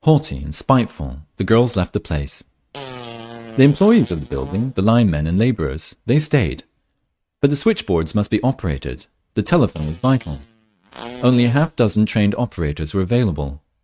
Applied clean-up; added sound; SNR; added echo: neural mask model RNNoise.